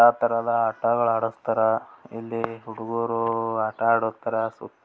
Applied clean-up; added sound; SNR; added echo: none; none; none; none.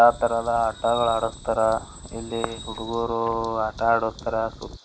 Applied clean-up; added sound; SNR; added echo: none; Bird vocalization, bird call, bird song + Wind; 16 dB; none.